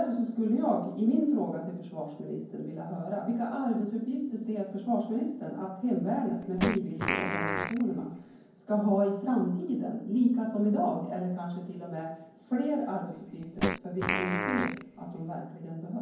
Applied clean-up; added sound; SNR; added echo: none; Fart; 3 dB; reverberation time 0.9 s.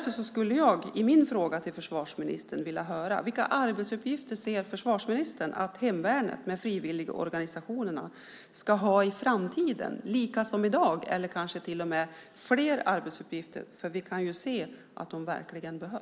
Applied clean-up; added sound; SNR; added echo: none; none; none; none.